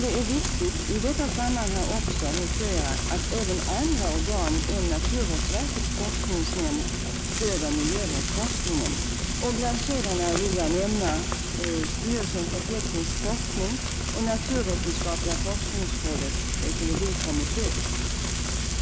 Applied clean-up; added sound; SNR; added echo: none; Frying (food); -4 dB; none.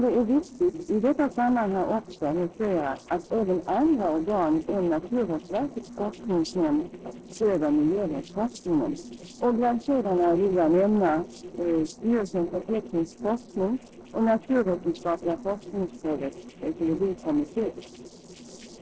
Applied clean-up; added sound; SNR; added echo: neural separator model SepFormer DNS4.